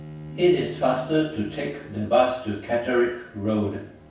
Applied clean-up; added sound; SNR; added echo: none; Bowed string instrument; 17 dB; reverberation time 0.7 s.